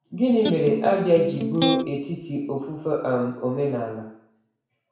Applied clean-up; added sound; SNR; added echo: none; Electric guitar; 4 dB; reverberation time 0.6 s.